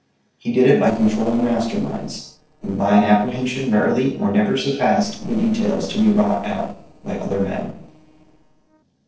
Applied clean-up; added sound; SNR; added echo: neural separator model SepFormer DNS4.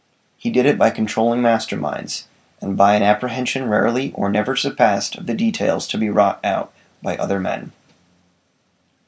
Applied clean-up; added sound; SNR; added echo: none; none; none; none.